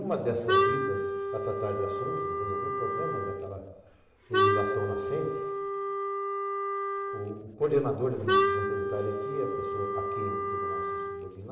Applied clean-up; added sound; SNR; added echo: none; Wind instrument, woodwind instrument; -4 dB; reverberation time 1.2 s.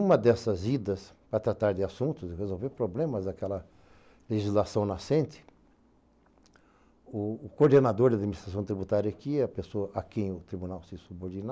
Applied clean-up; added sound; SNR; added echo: none; none; none; none.